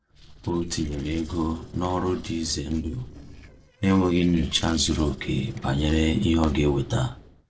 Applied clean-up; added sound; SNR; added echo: neural separator model SepFormer DNS4.